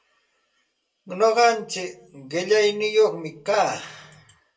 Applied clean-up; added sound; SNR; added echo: none; none; none; reverberation time 0.2 s.